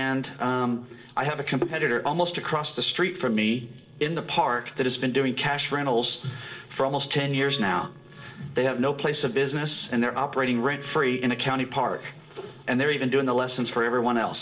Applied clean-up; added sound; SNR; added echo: neural separator model SepFormer DNS4.